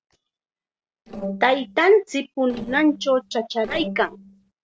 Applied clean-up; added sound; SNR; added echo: neural separator model SepFormer DNS4.